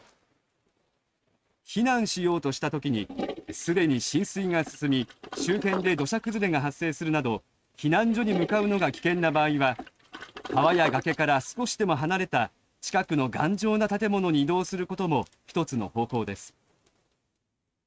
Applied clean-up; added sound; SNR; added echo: neural mask model RNNoise.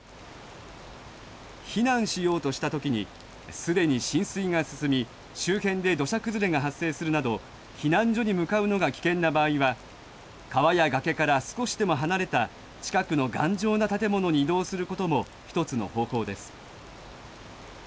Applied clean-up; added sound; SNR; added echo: none; none; none; none.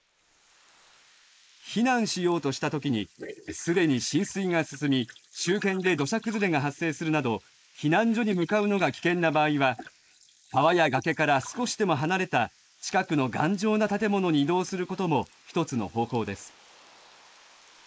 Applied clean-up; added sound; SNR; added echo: neural mask model Resemble Enhance denoiser.